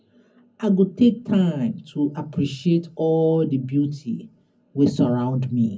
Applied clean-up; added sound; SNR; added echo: none; none; none; reverberation time 0.4 s.